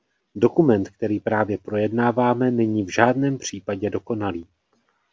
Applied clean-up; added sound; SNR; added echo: none; none; none; none.